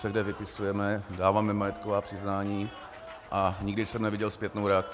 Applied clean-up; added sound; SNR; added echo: none; Applause; 17 dB; none.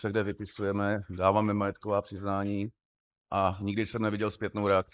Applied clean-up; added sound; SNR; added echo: neural mask model Resemble Enhance denoiser.